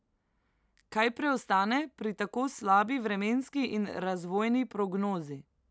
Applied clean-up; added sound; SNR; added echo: none; none; none; none.